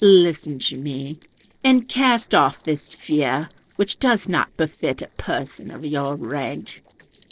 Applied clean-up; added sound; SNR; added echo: neural separator model SepFormer DNS4.